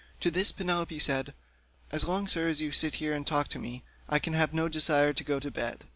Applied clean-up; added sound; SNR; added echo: none; none; none; none.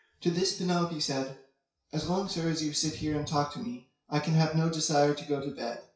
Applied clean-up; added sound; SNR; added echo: classical method WPE with log-MMSE.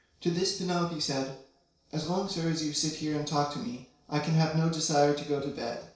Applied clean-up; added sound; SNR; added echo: neural separator model SepFormer DNS4.